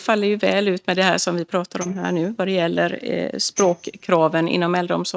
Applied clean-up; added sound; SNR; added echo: neural mask model RNNoise.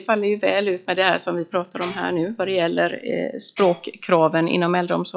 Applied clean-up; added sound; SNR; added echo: classical method log-MMSE.